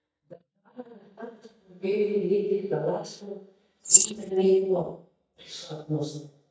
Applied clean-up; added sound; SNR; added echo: neural mask model DeepFilterNet 3.